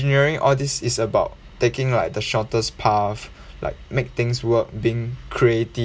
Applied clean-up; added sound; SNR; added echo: none; none; none; none.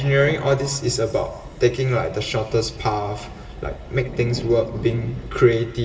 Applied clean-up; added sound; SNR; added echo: none; Thunder / Rain; 16 dB; reverberation time 1.5 s.